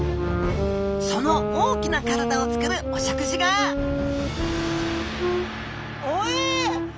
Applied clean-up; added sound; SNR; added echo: none; Wind instrument, woodwind instrument; 1 dB; none.